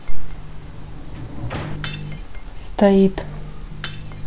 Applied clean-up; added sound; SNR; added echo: none; Shatter + Sliding door; 18 dB; none.